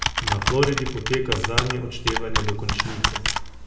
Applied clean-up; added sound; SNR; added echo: none; Computer keyboard; -2 dB; reverberation time 0.9 s.